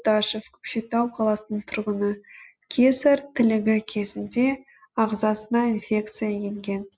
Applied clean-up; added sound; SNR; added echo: none; none; none; none.